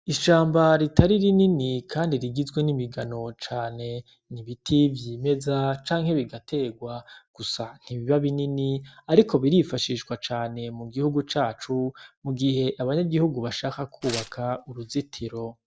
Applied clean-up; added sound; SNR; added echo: none; Tearing; 15 dB; none.